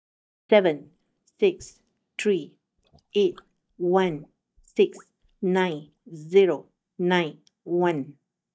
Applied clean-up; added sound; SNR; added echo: neural mask model DeepFilterNet 3.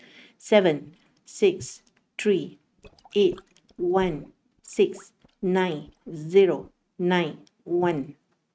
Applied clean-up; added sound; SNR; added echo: neural mask model RNNoise.